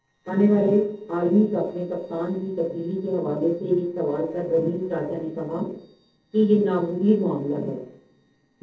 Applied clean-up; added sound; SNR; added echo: neural separator model SepFormer DNS4.